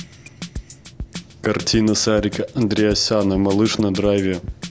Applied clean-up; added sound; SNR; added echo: none; Drum kit; 14 dB; none.